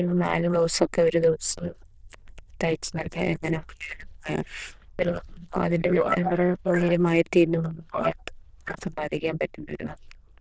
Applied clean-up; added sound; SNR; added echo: neural diffusion model UNIVERSE++.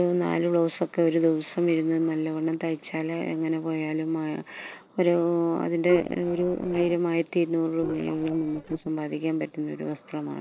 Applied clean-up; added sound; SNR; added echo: neural separator model SepFormer DNS4.